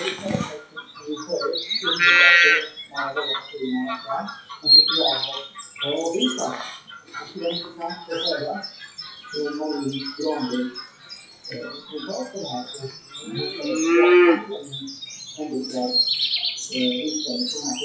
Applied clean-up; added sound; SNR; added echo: classical method WPE with log-MMSE.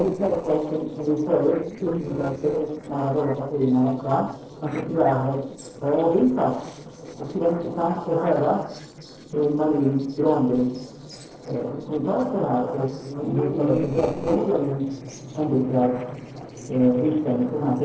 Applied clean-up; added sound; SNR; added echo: neural separator model SepFormer DNS4.